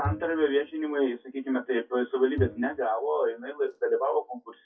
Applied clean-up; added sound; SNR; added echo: classical method WPE with log-MMSE.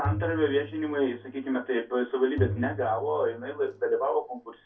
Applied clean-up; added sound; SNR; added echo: none; Bowed string instrument; 8 dB; reverberation time 0.3 s.